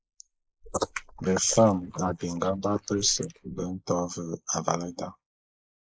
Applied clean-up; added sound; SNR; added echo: neural mask model Resemble Enhance denoiser.